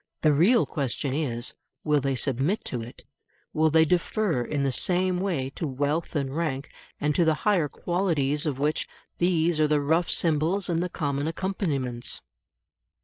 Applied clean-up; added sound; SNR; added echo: neural mask model Resemble Enhance denoiser.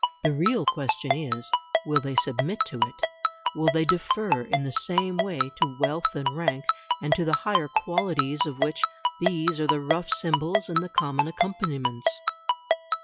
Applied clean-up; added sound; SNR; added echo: classical method log-MMSE.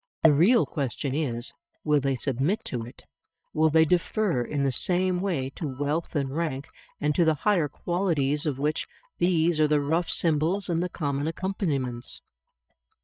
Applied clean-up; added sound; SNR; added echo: neural mask model DeepFilterNet 3.